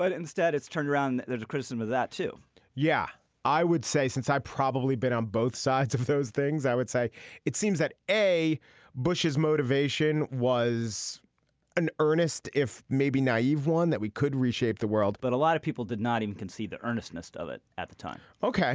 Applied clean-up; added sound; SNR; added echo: none; none; none; none.